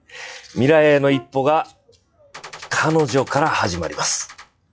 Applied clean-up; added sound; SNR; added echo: classical method log-MMSE.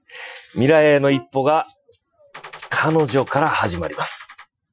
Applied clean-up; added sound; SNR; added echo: classical method Wiener filter.